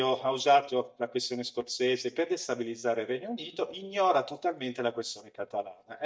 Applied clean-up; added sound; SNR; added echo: neural mask model DeepFilterNet 3.